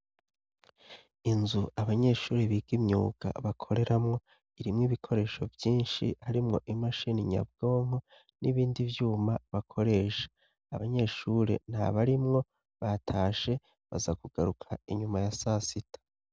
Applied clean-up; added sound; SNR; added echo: none; none; none; none.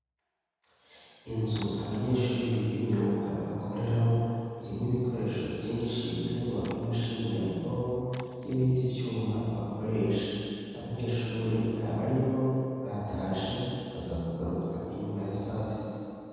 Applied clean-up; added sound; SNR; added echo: none; Splash, splatter; 12 dB; reverberation time 2.1 s.